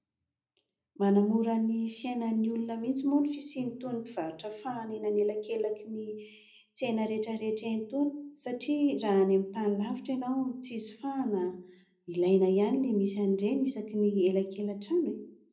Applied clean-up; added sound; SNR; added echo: none; none; none; reverberation time 0.5 s.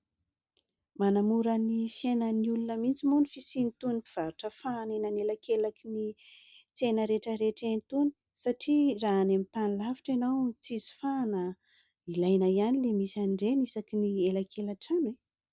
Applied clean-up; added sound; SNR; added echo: none; none; none; none.